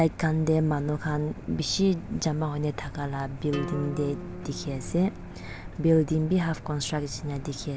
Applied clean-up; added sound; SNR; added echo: none; Acoustic guitar; 12 dB; none.